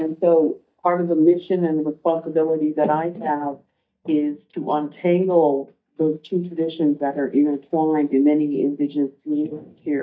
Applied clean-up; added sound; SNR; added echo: neural mask model DeepFilterNet 3.